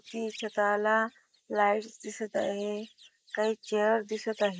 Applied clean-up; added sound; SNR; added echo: neural mask model Resemble Enhance denoiser.